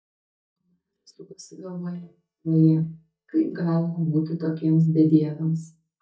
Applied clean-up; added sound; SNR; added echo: neural mask model DeepFilterNet 3.